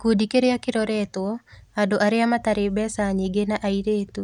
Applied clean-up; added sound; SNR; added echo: none; none; none; none.